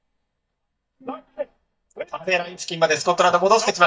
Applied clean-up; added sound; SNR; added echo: neural mask model DeepFilterNet 3.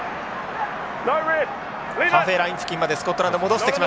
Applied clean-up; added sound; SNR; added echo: none; none; none; none.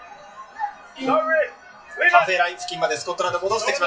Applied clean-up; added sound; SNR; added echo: classical method WPE with log-MMSE.